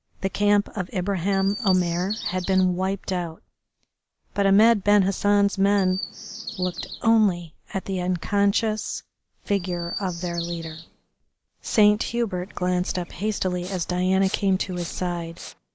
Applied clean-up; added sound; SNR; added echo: none; Chirp, tweet + Respiratory sounds; 16 dB; none.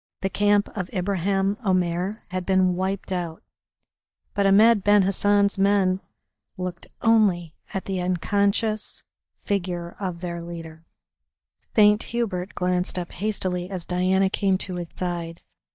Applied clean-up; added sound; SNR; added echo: neural mask model DeepFilterNet 3.